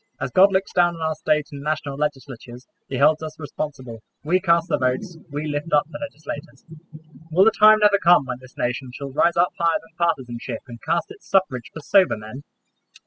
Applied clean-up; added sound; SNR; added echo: classical method spectral subtraction.